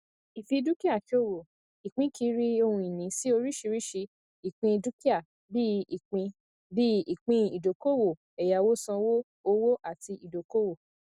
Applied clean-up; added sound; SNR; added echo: none; none; none; none.